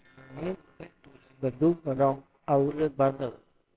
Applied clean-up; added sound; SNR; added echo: neural separator model SepFormer WHAMR!.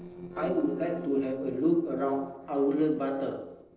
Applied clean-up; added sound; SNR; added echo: neural separator model SepFormer DNS4.